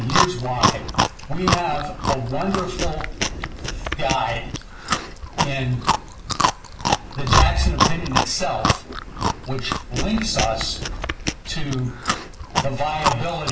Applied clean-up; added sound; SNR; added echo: none; Chewing, mastication; -1 dB; reverberation time 0.1 s.